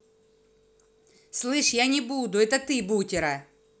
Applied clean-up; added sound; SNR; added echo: none; none; none; none.